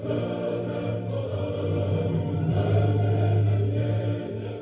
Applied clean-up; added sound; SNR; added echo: none; none; none; none.